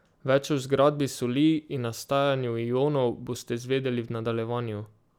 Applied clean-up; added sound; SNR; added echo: none; none; none; none.